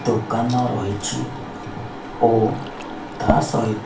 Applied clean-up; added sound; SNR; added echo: none; Fill (with liquid) / Glass; 9 dB; reverberation time 0.4 s.